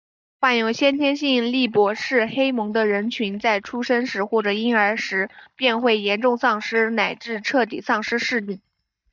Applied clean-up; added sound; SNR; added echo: neural mask model DeepFilterNet 3.